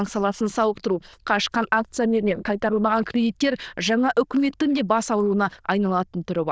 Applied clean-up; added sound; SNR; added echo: neural diffusion model UNIVERSE++.